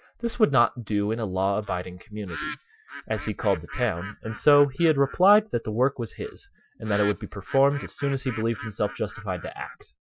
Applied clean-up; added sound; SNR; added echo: classical method Wiener filter.